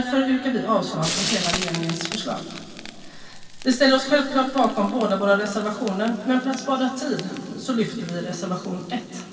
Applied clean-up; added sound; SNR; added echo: none; Frying (food); 11 dB; reverberation time 2.6 s.